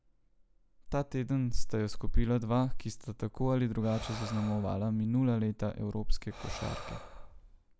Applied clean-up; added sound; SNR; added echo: none; Breathing; 15 dB; none.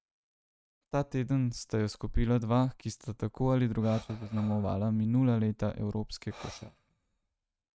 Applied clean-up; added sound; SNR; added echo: neural mask model RNNoise.